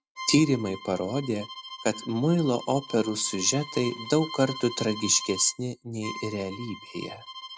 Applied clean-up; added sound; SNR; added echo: none; Bowed string instrument; 13 dB; none.